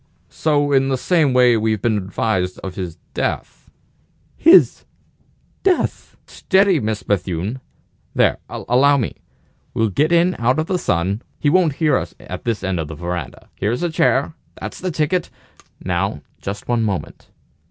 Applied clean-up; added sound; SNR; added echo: none; none; none; none.